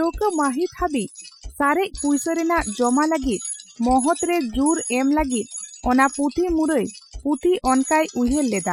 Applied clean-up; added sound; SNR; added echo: classical method Wiener filter.